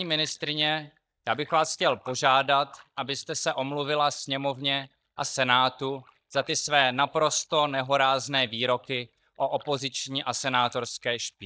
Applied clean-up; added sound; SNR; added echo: neural mask model DeepFilterNet 3.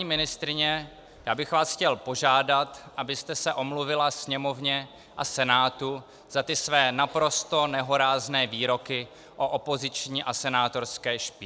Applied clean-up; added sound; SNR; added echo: none; none; none; none.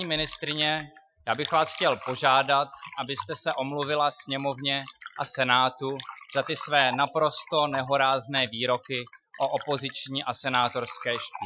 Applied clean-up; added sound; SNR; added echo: classical method Wiener filter.